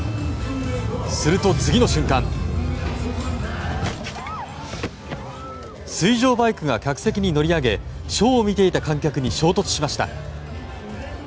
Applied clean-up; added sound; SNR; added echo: none; Bass drum; 17 dB; none.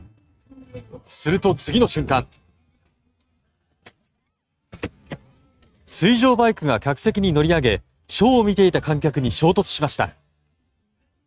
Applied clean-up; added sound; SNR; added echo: neural mask model RNNoise.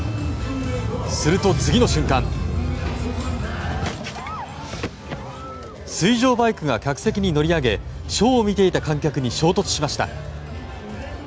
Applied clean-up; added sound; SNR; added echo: none; none; none; none.